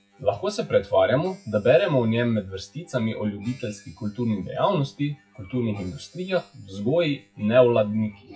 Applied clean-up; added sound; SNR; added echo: classical method WPE with log-MMSE.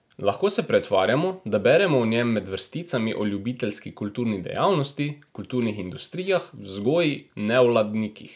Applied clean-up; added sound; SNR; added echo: none; none; none; none.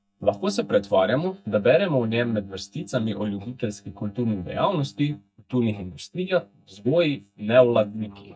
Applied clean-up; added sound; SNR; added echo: neural mask model DeepFilterNet 3.